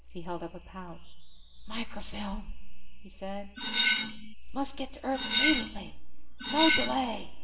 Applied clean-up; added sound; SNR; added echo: none; Cutlery, silverware; -2 dB; reverberation time 2.6 s.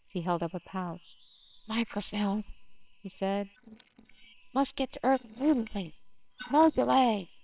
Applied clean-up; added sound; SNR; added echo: neural separator model SepFormer WHAMR!.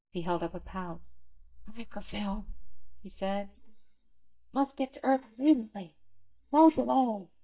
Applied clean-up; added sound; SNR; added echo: neural mask model DeepFilterNet 3.